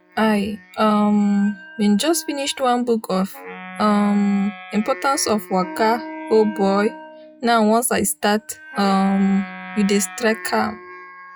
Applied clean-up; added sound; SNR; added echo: classical method log-MMSE.